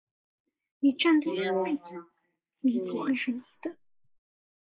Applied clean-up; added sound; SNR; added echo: neural mask model Resemble Enhance denoiser.